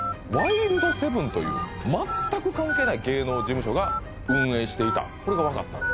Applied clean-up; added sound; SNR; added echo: none; Telephone; 5 dB; none.